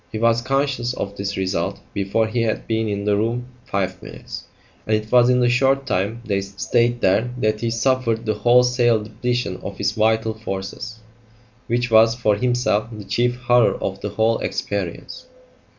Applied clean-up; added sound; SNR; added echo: none; none; none; none.